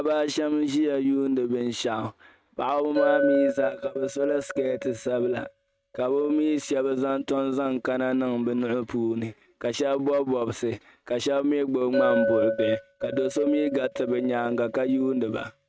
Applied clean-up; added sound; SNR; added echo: neural mask model RNNoise.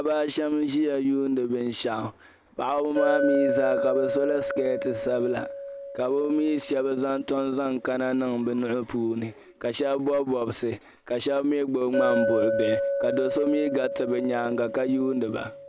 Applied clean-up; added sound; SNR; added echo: none; Chink, clink; 5 dB; none.